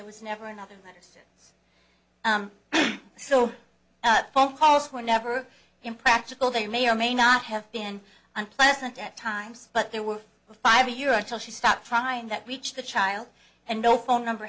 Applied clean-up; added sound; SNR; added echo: none; none; none; none.